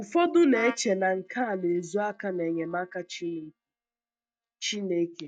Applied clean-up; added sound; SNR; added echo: neural mask model DeepFilterNet 3.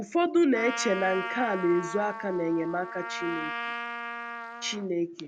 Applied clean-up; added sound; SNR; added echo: none; Trumpet; 8 dB; none.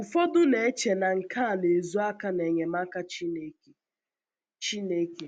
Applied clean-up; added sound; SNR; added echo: none; none; none; none.